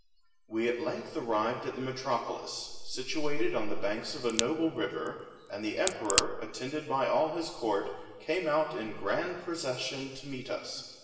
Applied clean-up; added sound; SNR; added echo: none; Crack; 4 dB; reverberation time 1.3 s.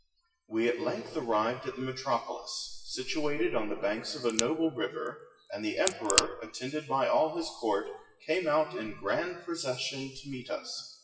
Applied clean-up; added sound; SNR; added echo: classical method WPE with log-MMSE.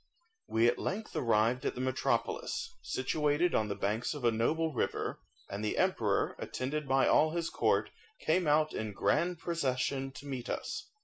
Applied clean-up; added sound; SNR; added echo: none; none; none; none.